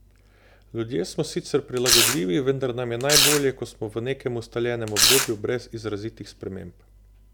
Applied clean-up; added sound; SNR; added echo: none; Domestic sounds, home sounds; -5 dB; none.